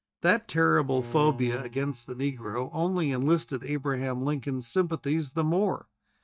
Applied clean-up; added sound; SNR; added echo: neural mask model DeepFilterNet 3.